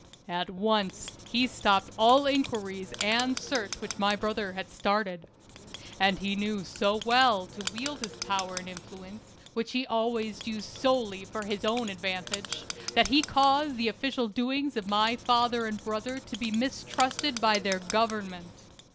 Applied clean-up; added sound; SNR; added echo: none; Writing; 14 dB; none.